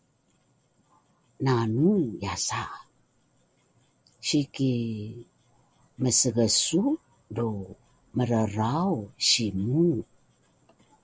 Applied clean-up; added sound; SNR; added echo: none; none; none; none.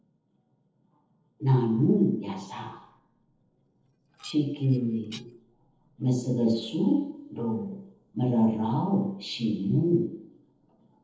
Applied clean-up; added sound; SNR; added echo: neural separator model SepFormer DNS4.